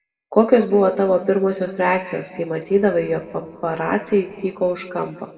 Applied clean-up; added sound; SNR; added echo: neural separator model SepFormer DNS4.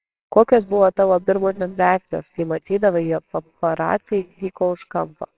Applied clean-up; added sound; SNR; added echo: neural separator model SepFormer WHAMR!.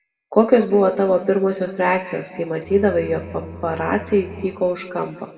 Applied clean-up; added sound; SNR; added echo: none; Bowed string instrument; 17 dB; reverberation time 1.7 s.